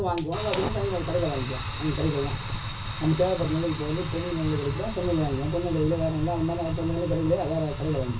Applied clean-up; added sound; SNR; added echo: none; Fire; 4 dB; reverberation time 0.4 s.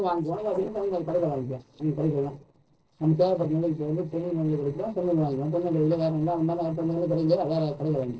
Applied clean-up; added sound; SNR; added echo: neural separator model SepFormer DNS4.